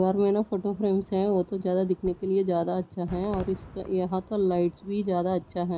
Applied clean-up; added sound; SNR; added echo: none; Fireworks; 20 dB; none.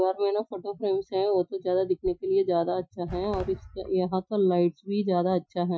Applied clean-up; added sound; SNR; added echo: classical method Wiener filter.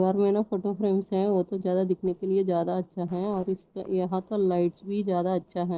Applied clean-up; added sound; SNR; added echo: neural separator model SepFormer DNS4.